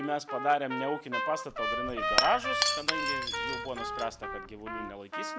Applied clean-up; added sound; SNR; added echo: none; Shatter / Crushing + Trumpet; -1 dB; none.